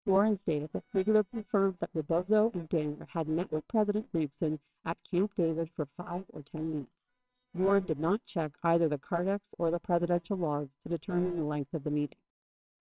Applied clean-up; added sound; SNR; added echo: neural separator model SepFormer WHAMR!.